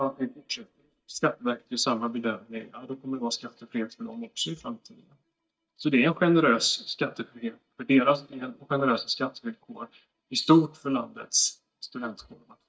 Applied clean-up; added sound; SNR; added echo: neural mask model DeepFilterNet 3.